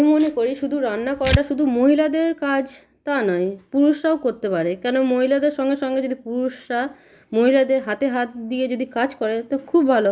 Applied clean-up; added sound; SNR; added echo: none; Tearing; 8 dB; none.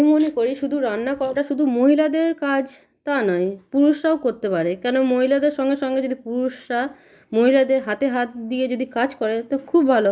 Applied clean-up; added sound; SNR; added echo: neural mask model DeepFilterNet 3.